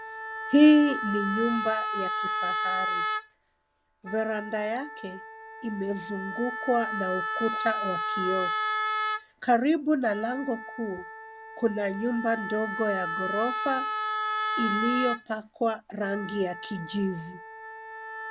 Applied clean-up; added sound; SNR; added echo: none; Wind instrument, woodwind instrument; 4 dB; none.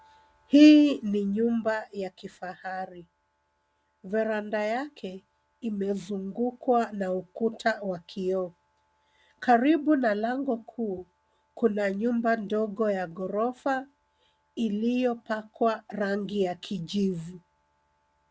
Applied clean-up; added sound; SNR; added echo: none; none; none; none.